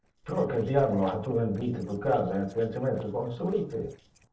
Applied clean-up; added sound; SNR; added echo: neural separator model SepFormer DNS4.